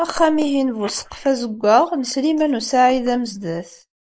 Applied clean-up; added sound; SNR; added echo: neural mask model Resemble Enhance denoiser.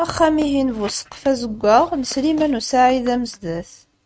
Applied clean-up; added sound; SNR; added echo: neural mask model RNNoise.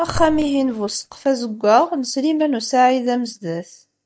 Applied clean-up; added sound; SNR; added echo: neural mask model DeepFilterNet 3.